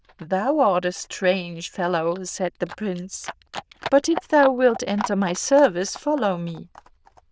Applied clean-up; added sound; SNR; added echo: neural diffusion model UNIVERSE++.